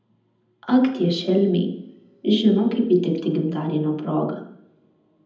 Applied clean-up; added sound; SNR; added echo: none; none; none; reverberation time 0.8 s.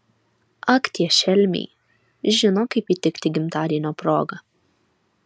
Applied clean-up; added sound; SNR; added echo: none; none; none; none.